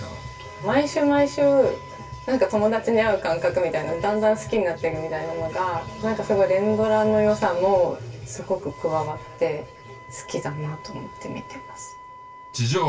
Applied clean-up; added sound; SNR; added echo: none; Wind instrument, woodwind instrument; 20 dB; reverberation time 0.2 s.